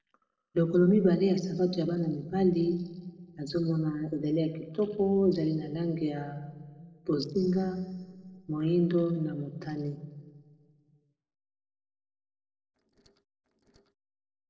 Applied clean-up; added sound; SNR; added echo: neural separator model SepFormer DNS4.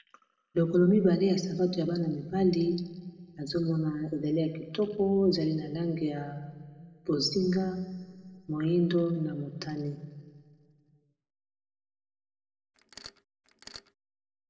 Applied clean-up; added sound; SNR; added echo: none; Mechanisms; 20 dB; reverberation time 1.5 s.